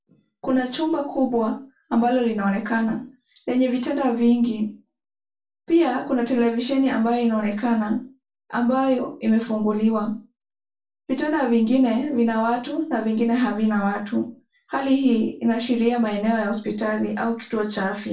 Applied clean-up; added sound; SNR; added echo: none; none; none; reverberation time 0.3 s.